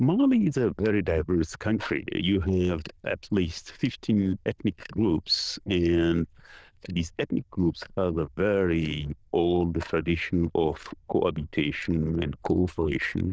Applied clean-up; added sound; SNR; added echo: neural diffusion model UNIVERSE++.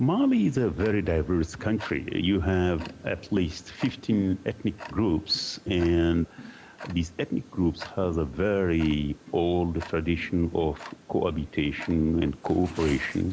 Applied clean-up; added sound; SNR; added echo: none; Tick-tock; 18 dB; none.